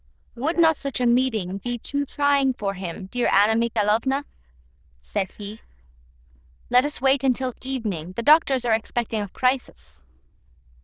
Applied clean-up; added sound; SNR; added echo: neural diffusion model UNIVERSE++.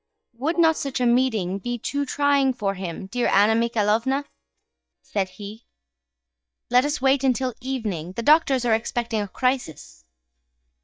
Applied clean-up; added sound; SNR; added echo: neural mask model DeepFilterNet 3.